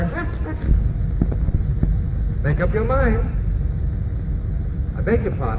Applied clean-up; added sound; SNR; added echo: none; none; none; reverberation time 1.4 s.